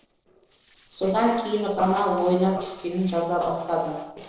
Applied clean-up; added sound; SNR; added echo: neural separator model SepFormer DNS4.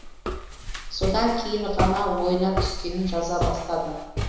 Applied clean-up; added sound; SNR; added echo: none; Walk, footsteps; 3 dB; reverberation time 1.0 s.